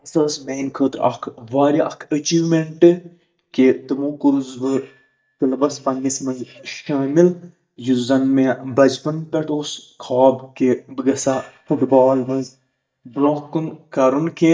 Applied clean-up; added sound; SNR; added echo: neural mask model DeepFilterNet 3.